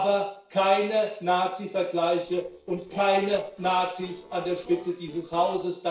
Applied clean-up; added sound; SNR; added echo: neural separator model SepFormer DNS4.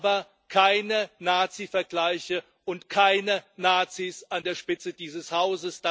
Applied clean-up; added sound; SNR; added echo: none; none; none; none.